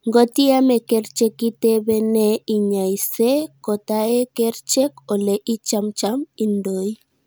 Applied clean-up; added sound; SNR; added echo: none; none; none; none.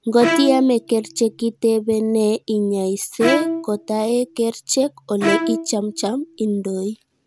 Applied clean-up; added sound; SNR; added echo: none; Bowed string instrument; 6 dB; none.